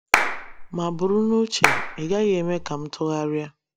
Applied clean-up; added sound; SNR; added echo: none; Clapping; 0 dB; none.